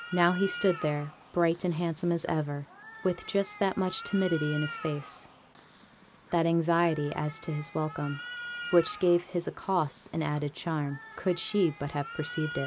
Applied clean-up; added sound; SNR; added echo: none; Cat; 14 dB; none.